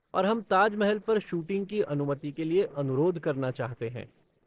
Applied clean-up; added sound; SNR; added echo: neural separator model SepFormer DNS4.